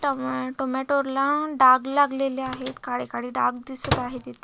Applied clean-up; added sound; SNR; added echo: none; Microwave oven; 8 dB; none.